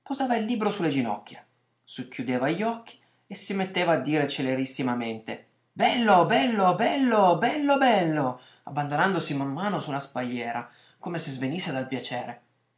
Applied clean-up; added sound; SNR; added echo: none; none; none; none.